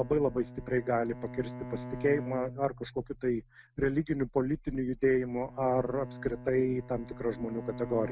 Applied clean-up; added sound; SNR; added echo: none; Bowed string instrument; 14 dB; none.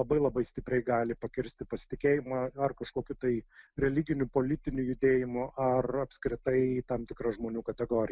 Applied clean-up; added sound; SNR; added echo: none; none; none; none.